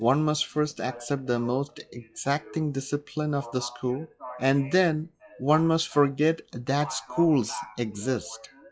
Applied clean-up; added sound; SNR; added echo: classical method log-MMSE.